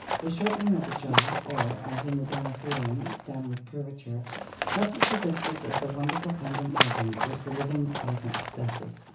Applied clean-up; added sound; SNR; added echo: none; Livestock, farm animals, working animals; 0 dB; reverberation time 0.7 s.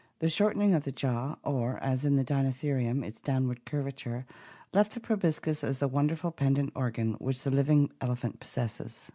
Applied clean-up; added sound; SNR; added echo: none; none; none; none.